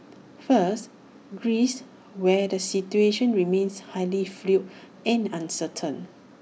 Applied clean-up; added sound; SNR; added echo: none; none; none; none.